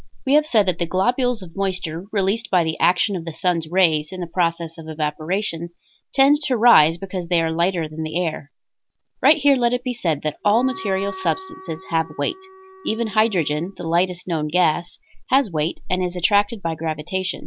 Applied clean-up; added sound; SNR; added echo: none; Wind instrument, woodwind instrument; 17 dB; none.